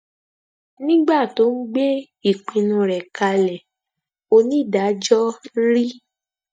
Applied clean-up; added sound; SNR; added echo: neural mask model DeepFilterNet 3.